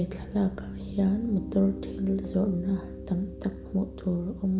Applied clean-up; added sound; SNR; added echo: none; Piano; 9 dB; reverberation time 2.0 s.